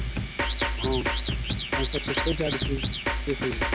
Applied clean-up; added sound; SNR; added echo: none; Drum kit + Alarm / Car; -5 dB; none.